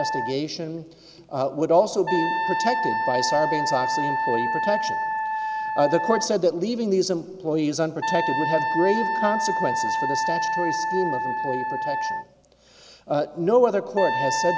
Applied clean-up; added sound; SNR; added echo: none; Wind instrument, woodwind instrument; 2 dB; none.